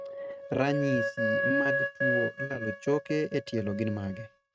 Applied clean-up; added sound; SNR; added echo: neural mask model RNNoise.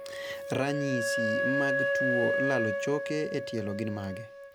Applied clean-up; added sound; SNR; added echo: none; Wind instrument, woodwind instrument; -2 dB; none.